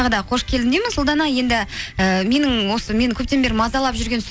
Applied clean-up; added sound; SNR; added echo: none; none; none; none.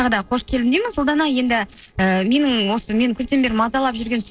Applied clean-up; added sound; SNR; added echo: neural separator model SepFormer DNS4.